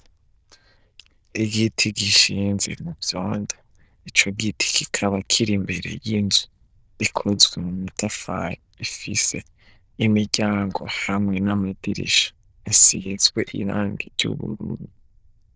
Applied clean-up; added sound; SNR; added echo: neural diffusion model UNIVERSE++.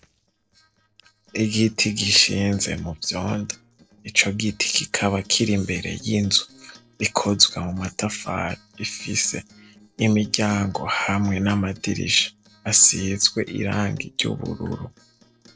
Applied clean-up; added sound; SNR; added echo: neural separator model SepFormer DNS4.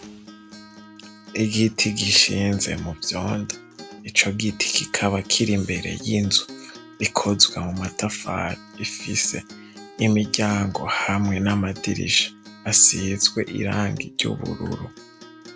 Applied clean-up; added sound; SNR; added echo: none; Acoustic guitar; 19 dB; none.